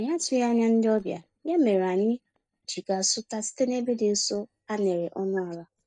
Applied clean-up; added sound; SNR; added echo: neural mask model DeepFilterNet 3.